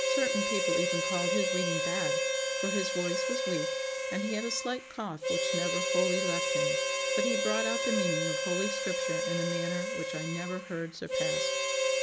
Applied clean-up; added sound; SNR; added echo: none; Harmonica; -5 dB; none.